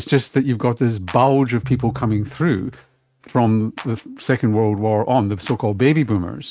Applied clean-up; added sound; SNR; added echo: neural mask model RNNoise.